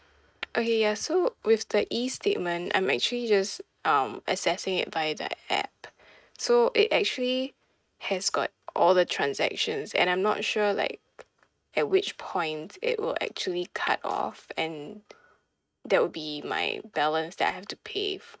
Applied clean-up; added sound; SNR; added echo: neural mask model RNNoise.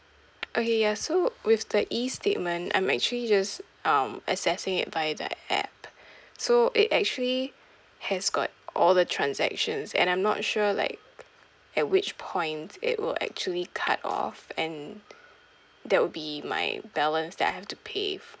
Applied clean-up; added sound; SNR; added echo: none; Glass; 17 dB; none.